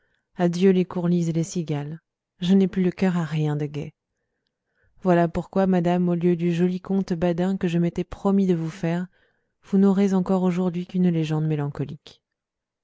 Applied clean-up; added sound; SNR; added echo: none; none; none; none.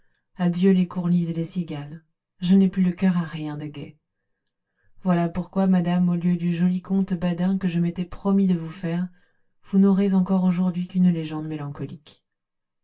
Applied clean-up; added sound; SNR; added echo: none; none; none; reverberation time 0.1 s.